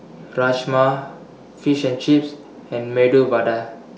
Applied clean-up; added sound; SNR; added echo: none; none; none; none.